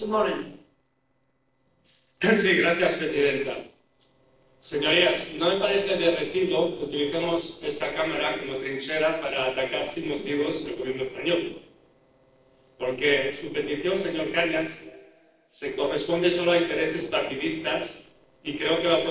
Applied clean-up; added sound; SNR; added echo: neural separator model SepFormer DNS4.